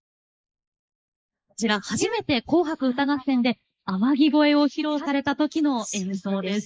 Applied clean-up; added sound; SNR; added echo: neural mask model Resemble Enhance denoiser.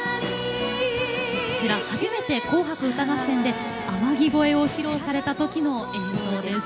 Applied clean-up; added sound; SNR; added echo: none; none; none; none.